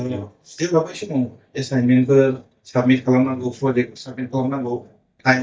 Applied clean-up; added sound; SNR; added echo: neural mask model DeepFilterNet 3.